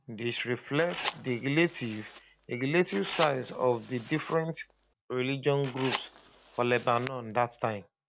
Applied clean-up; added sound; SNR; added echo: none; Fire; 9 dB; none.